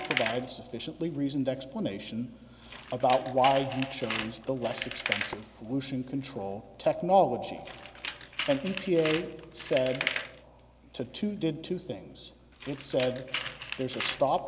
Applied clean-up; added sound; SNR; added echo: none; Tools; 8 dB; none.